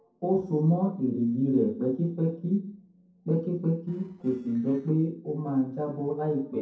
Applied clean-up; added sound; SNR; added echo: neural separator model SepFormer DNS4.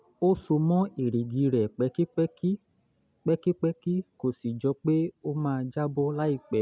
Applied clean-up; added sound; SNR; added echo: none; none; none; none.